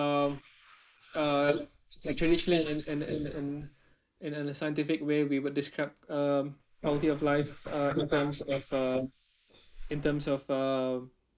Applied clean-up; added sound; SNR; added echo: neural mask model Resemble Enhance denoiser.